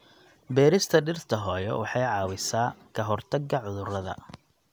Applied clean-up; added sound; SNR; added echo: none; none; none; none.